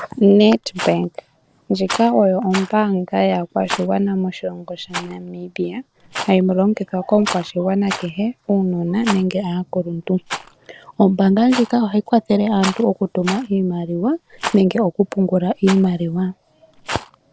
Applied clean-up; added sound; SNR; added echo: none; Rattle; 14 dB; none.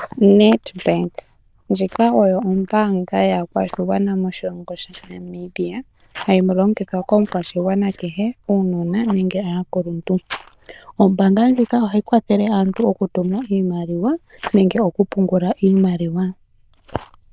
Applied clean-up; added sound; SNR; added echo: neural diffusion model UNIVERSE++.